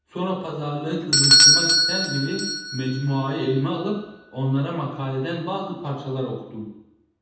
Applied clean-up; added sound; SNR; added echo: none; Bell / Doorbell; -3 dB; reverberation time 0.9 s.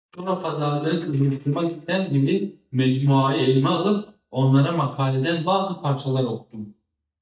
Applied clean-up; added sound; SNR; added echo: neural mask model DeepFilterNet 3.